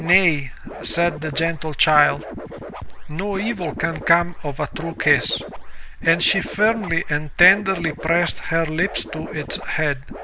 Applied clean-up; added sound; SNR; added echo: none; Scratching (performance technique); 9 dB; none.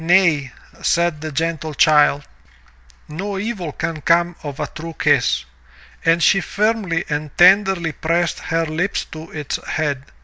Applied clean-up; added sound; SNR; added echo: none; none; none; none.